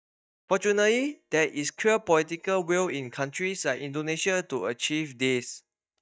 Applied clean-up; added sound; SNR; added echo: neural mask model DeepFilterNet 3.